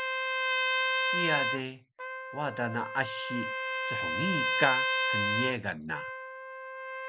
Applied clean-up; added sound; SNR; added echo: none; Trumpet; -4 dB; none.